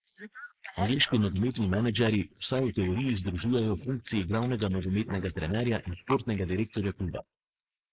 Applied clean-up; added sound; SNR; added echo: neural mask model Resemble Enhance denoiser.